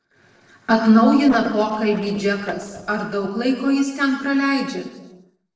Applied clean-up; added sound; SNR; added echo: neural separator model SepFormer DNS4.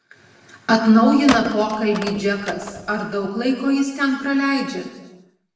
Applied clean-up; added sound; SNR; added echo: none; Telephone; 11 dB; reverberation time 1.2 s.